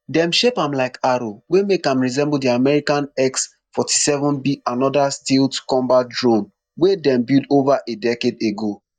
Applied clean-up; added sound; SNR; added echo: neural mask model DeepFilterNet 3.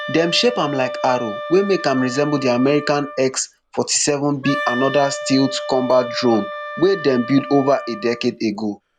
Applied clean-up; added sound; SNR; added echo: none; Wind instrument, woodwind instrument; 10 dB; none.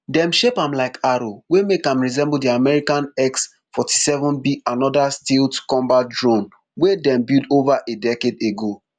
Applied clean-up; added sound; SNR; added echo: none; none; none; none.